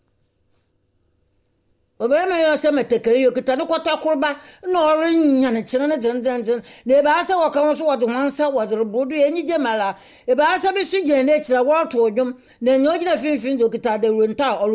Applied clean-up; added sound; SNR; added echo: none; none; none; none.